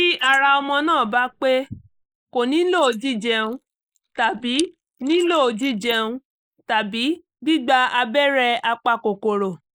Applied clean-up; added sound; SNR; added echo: neural mask model Resemble Enhance denoiser.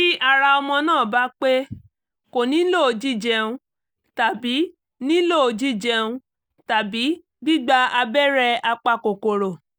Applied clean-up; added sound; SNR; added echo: none; none; none; none.